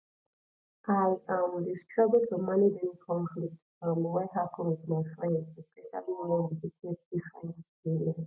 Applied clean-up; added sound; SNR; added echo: none; none; none; none.